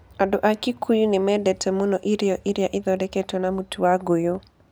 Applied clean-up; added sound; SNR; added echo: none; none; none; none.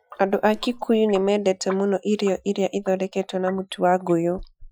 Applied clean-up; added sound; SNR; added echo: classical method Wiener filter.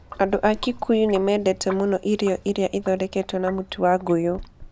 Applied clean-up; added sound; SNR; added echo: none; Sink (filling or washing); 19 dB; none.